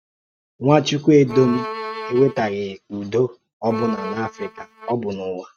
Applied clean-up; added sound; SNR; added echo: neural mask model RNNoise.